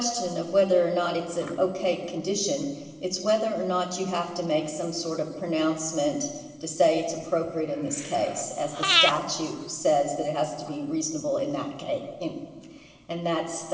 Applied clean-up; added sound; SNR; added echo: none; Breathing; -1 dB; reverberation time 1.4 s.